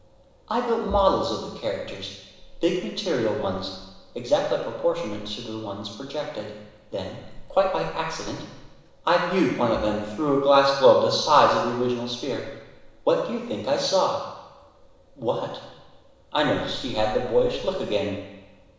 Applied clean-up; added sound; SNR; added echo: none; Wind; 20 dB; reverberation time 1.0 s.